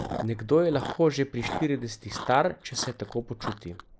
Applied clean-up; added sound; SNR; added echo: neural mask model Resemble Enhance denoiser.